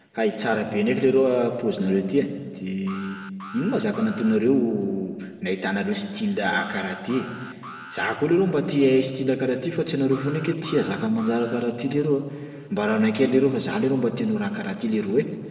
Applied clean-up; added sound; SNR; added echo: none; Alarm; 17 dB; reverberation time 1.7 s.